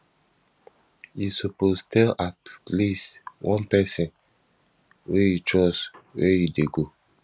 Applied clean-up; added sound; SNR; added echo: none; none; none; none.